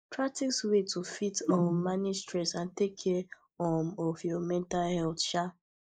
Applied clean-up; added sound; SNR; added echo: neural mask model Resemble Enhance denoiser.